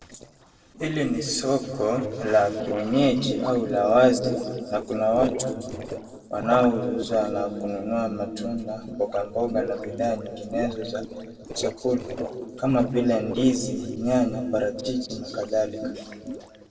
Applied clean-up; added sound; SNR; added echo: neural separator model SepFormer DNS4.